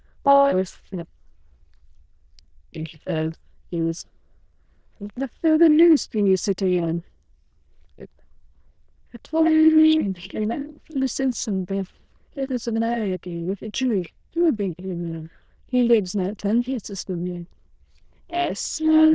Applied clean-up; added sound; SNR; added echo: neural diffusion model UNIVERSE++.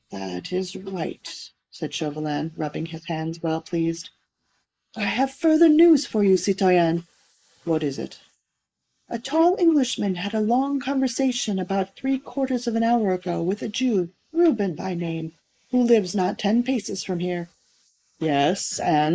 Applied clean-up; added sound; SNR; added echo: neural mask model Resemble Enhance denoiser.